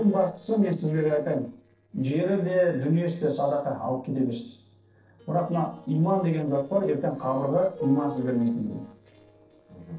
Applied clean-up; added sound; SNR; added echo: neural separator model SepFormer DNS4.